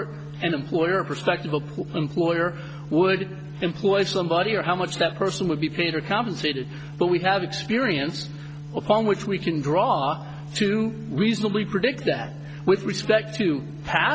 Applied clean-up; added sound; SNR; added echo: none; Organ; 12 dB; none.